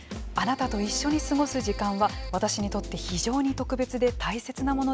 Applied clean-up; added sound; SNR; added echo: none; Keyboard (musical); 18 dB; none.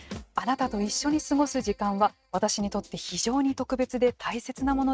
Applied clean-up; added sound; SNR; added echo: neural mask model RNNoise.